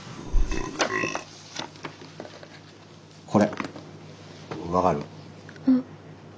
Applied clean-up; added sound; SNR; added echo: none; Burping, eructation; -3 dB; none.